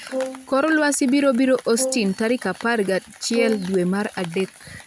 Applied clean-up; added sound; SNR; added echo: none; Brass instrument; 12 dB; none.